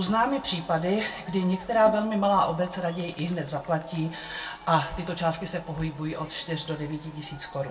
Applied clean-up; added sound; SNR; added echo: none; Crowd / Cheering; 19 dB; reverberation time 0.2 s.